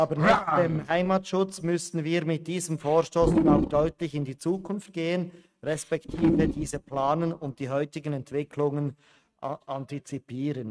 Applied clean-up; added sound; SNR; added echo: neural mask model RNNoise.